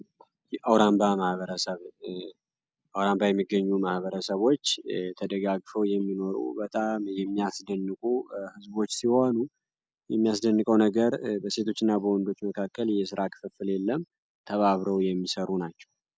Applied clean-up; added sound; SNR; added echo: none; none; none; none.